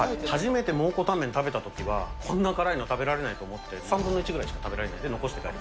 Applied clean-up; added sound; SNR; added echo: none; none; none; none.